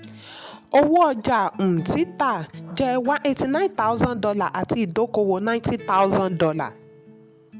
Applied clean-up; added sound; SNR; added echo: none; Acoustic guitar; 20 dB; none.